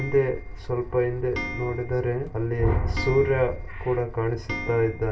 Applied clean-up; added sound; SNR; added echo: none; Clock; 14 dB; reverberation time 0.2 s.